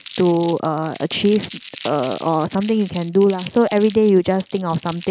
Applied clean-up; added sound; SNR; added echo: none; Crumpling, crinkling; 20 dB; none.